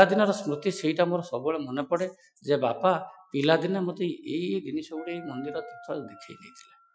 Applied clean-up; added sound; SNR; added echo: classical method Wiener filter.